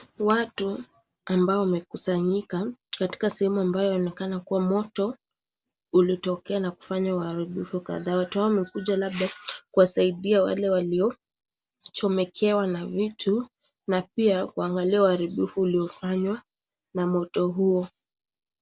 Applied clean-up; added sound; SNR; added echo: none; none; none; none.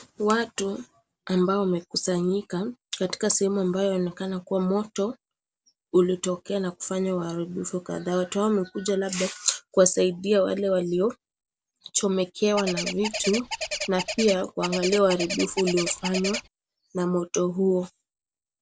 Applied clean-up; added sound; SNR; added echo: none; Bird; 6 dB; none.